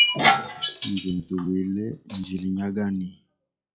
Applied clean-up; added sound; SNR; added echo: classical method log-MMSE.